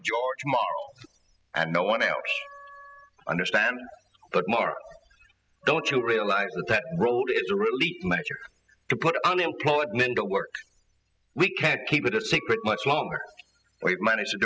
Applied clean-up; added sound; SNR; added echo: classical method spectral subtraction.